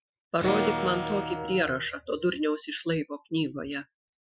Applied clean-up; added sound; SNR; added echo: classical method Wiener filter.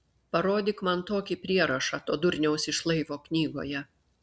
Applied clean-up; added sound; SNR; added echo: none; none; none; none.